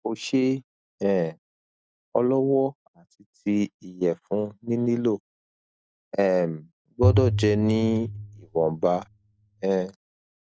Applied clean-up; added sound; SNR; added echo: neural mask model DeepFilterNet 3.